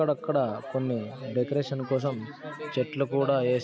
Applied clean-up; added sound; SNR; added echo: none; none; none; none.